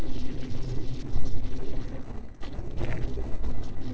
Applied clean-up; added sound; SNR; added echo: neural separator model SepFormer DNS4.